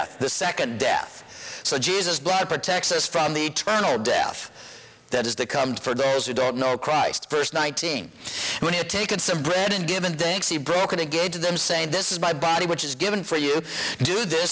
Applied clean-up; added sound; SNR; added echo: none; none; none; none.